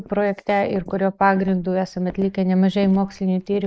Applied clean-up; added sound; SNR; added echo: neural mask model Resemble Enhance denoiser.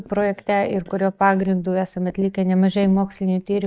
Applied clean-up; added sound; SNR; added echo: neural mask model DeepFilterNet 3.